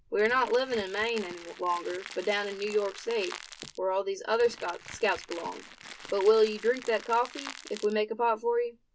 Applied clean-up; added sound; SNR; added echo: none; Crackle; 16 dB; none.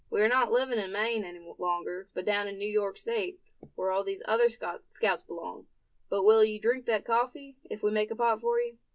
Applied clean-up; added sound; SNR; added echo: none; none; none; none.